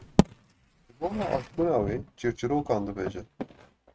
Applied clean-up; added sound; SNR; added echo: neural mask model RNNoise.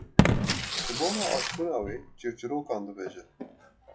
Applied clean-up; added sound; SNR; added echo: classical method log-MMSE.